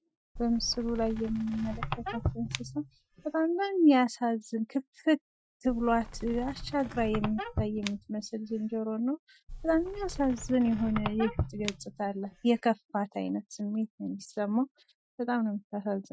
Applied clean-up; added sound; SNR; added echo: classical method Wiener filter.